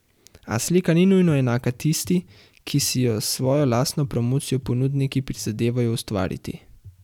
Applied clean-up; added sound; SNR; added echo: none; none; none; none.